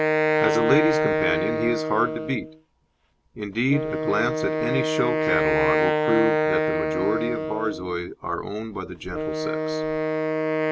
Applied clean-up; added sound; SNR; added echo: none; Wind instrument, woodwind instrument; -3 dB; none.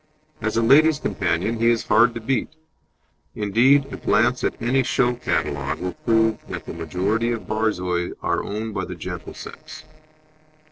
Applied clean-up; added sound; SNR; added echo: neural separator model SepFormer DNS4.